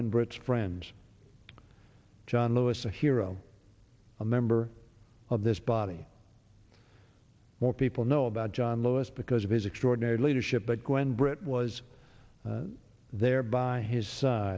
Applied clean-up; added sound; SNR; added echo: none; none; none; none.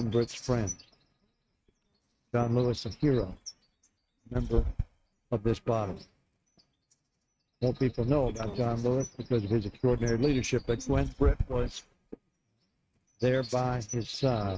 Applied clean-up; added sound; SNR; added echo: neural mask model RNNoise.